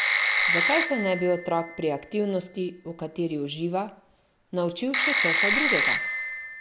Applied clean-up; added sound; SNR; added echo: none; Telephone; -1 dB; none.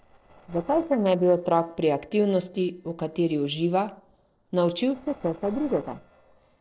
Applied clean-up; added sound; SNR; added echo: neural separator model SepFormer DNS4.